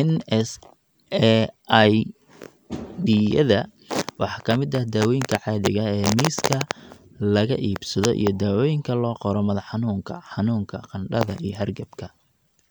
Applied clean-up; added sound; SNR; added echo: none; none; none; none.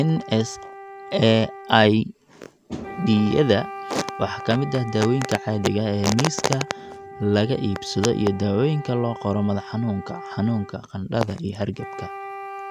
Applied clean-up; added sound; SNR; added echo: none; Wind instrument, woodwind instrument; 14 dB; none.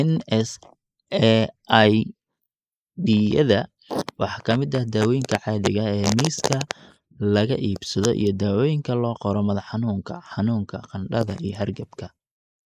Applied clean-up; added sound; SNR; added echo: neural mask model Resemble Enhance denoiser.